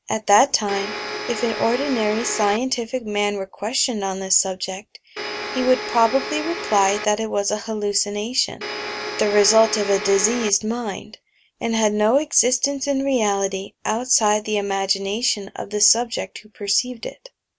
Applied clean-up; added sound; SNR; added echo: none; Domestic sounds, home sounds; 7 dB; none.